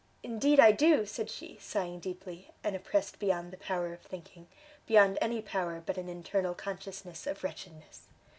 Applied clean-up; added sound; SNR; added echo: none; none; none; none.